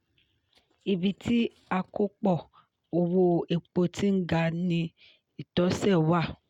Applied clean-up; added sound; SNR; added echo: none; none; none; none.